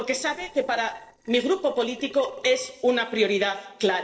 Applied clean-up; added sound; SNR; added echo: neural separator model SepFormer DNS4.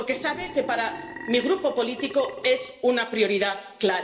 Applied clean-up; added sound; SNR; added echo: none; Burping, eructation; 14 dB; reverberation time 2.8 s.